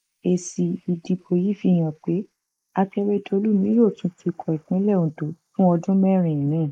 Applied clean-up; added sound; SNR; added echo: neural mask model Resemble Enhance denoiser.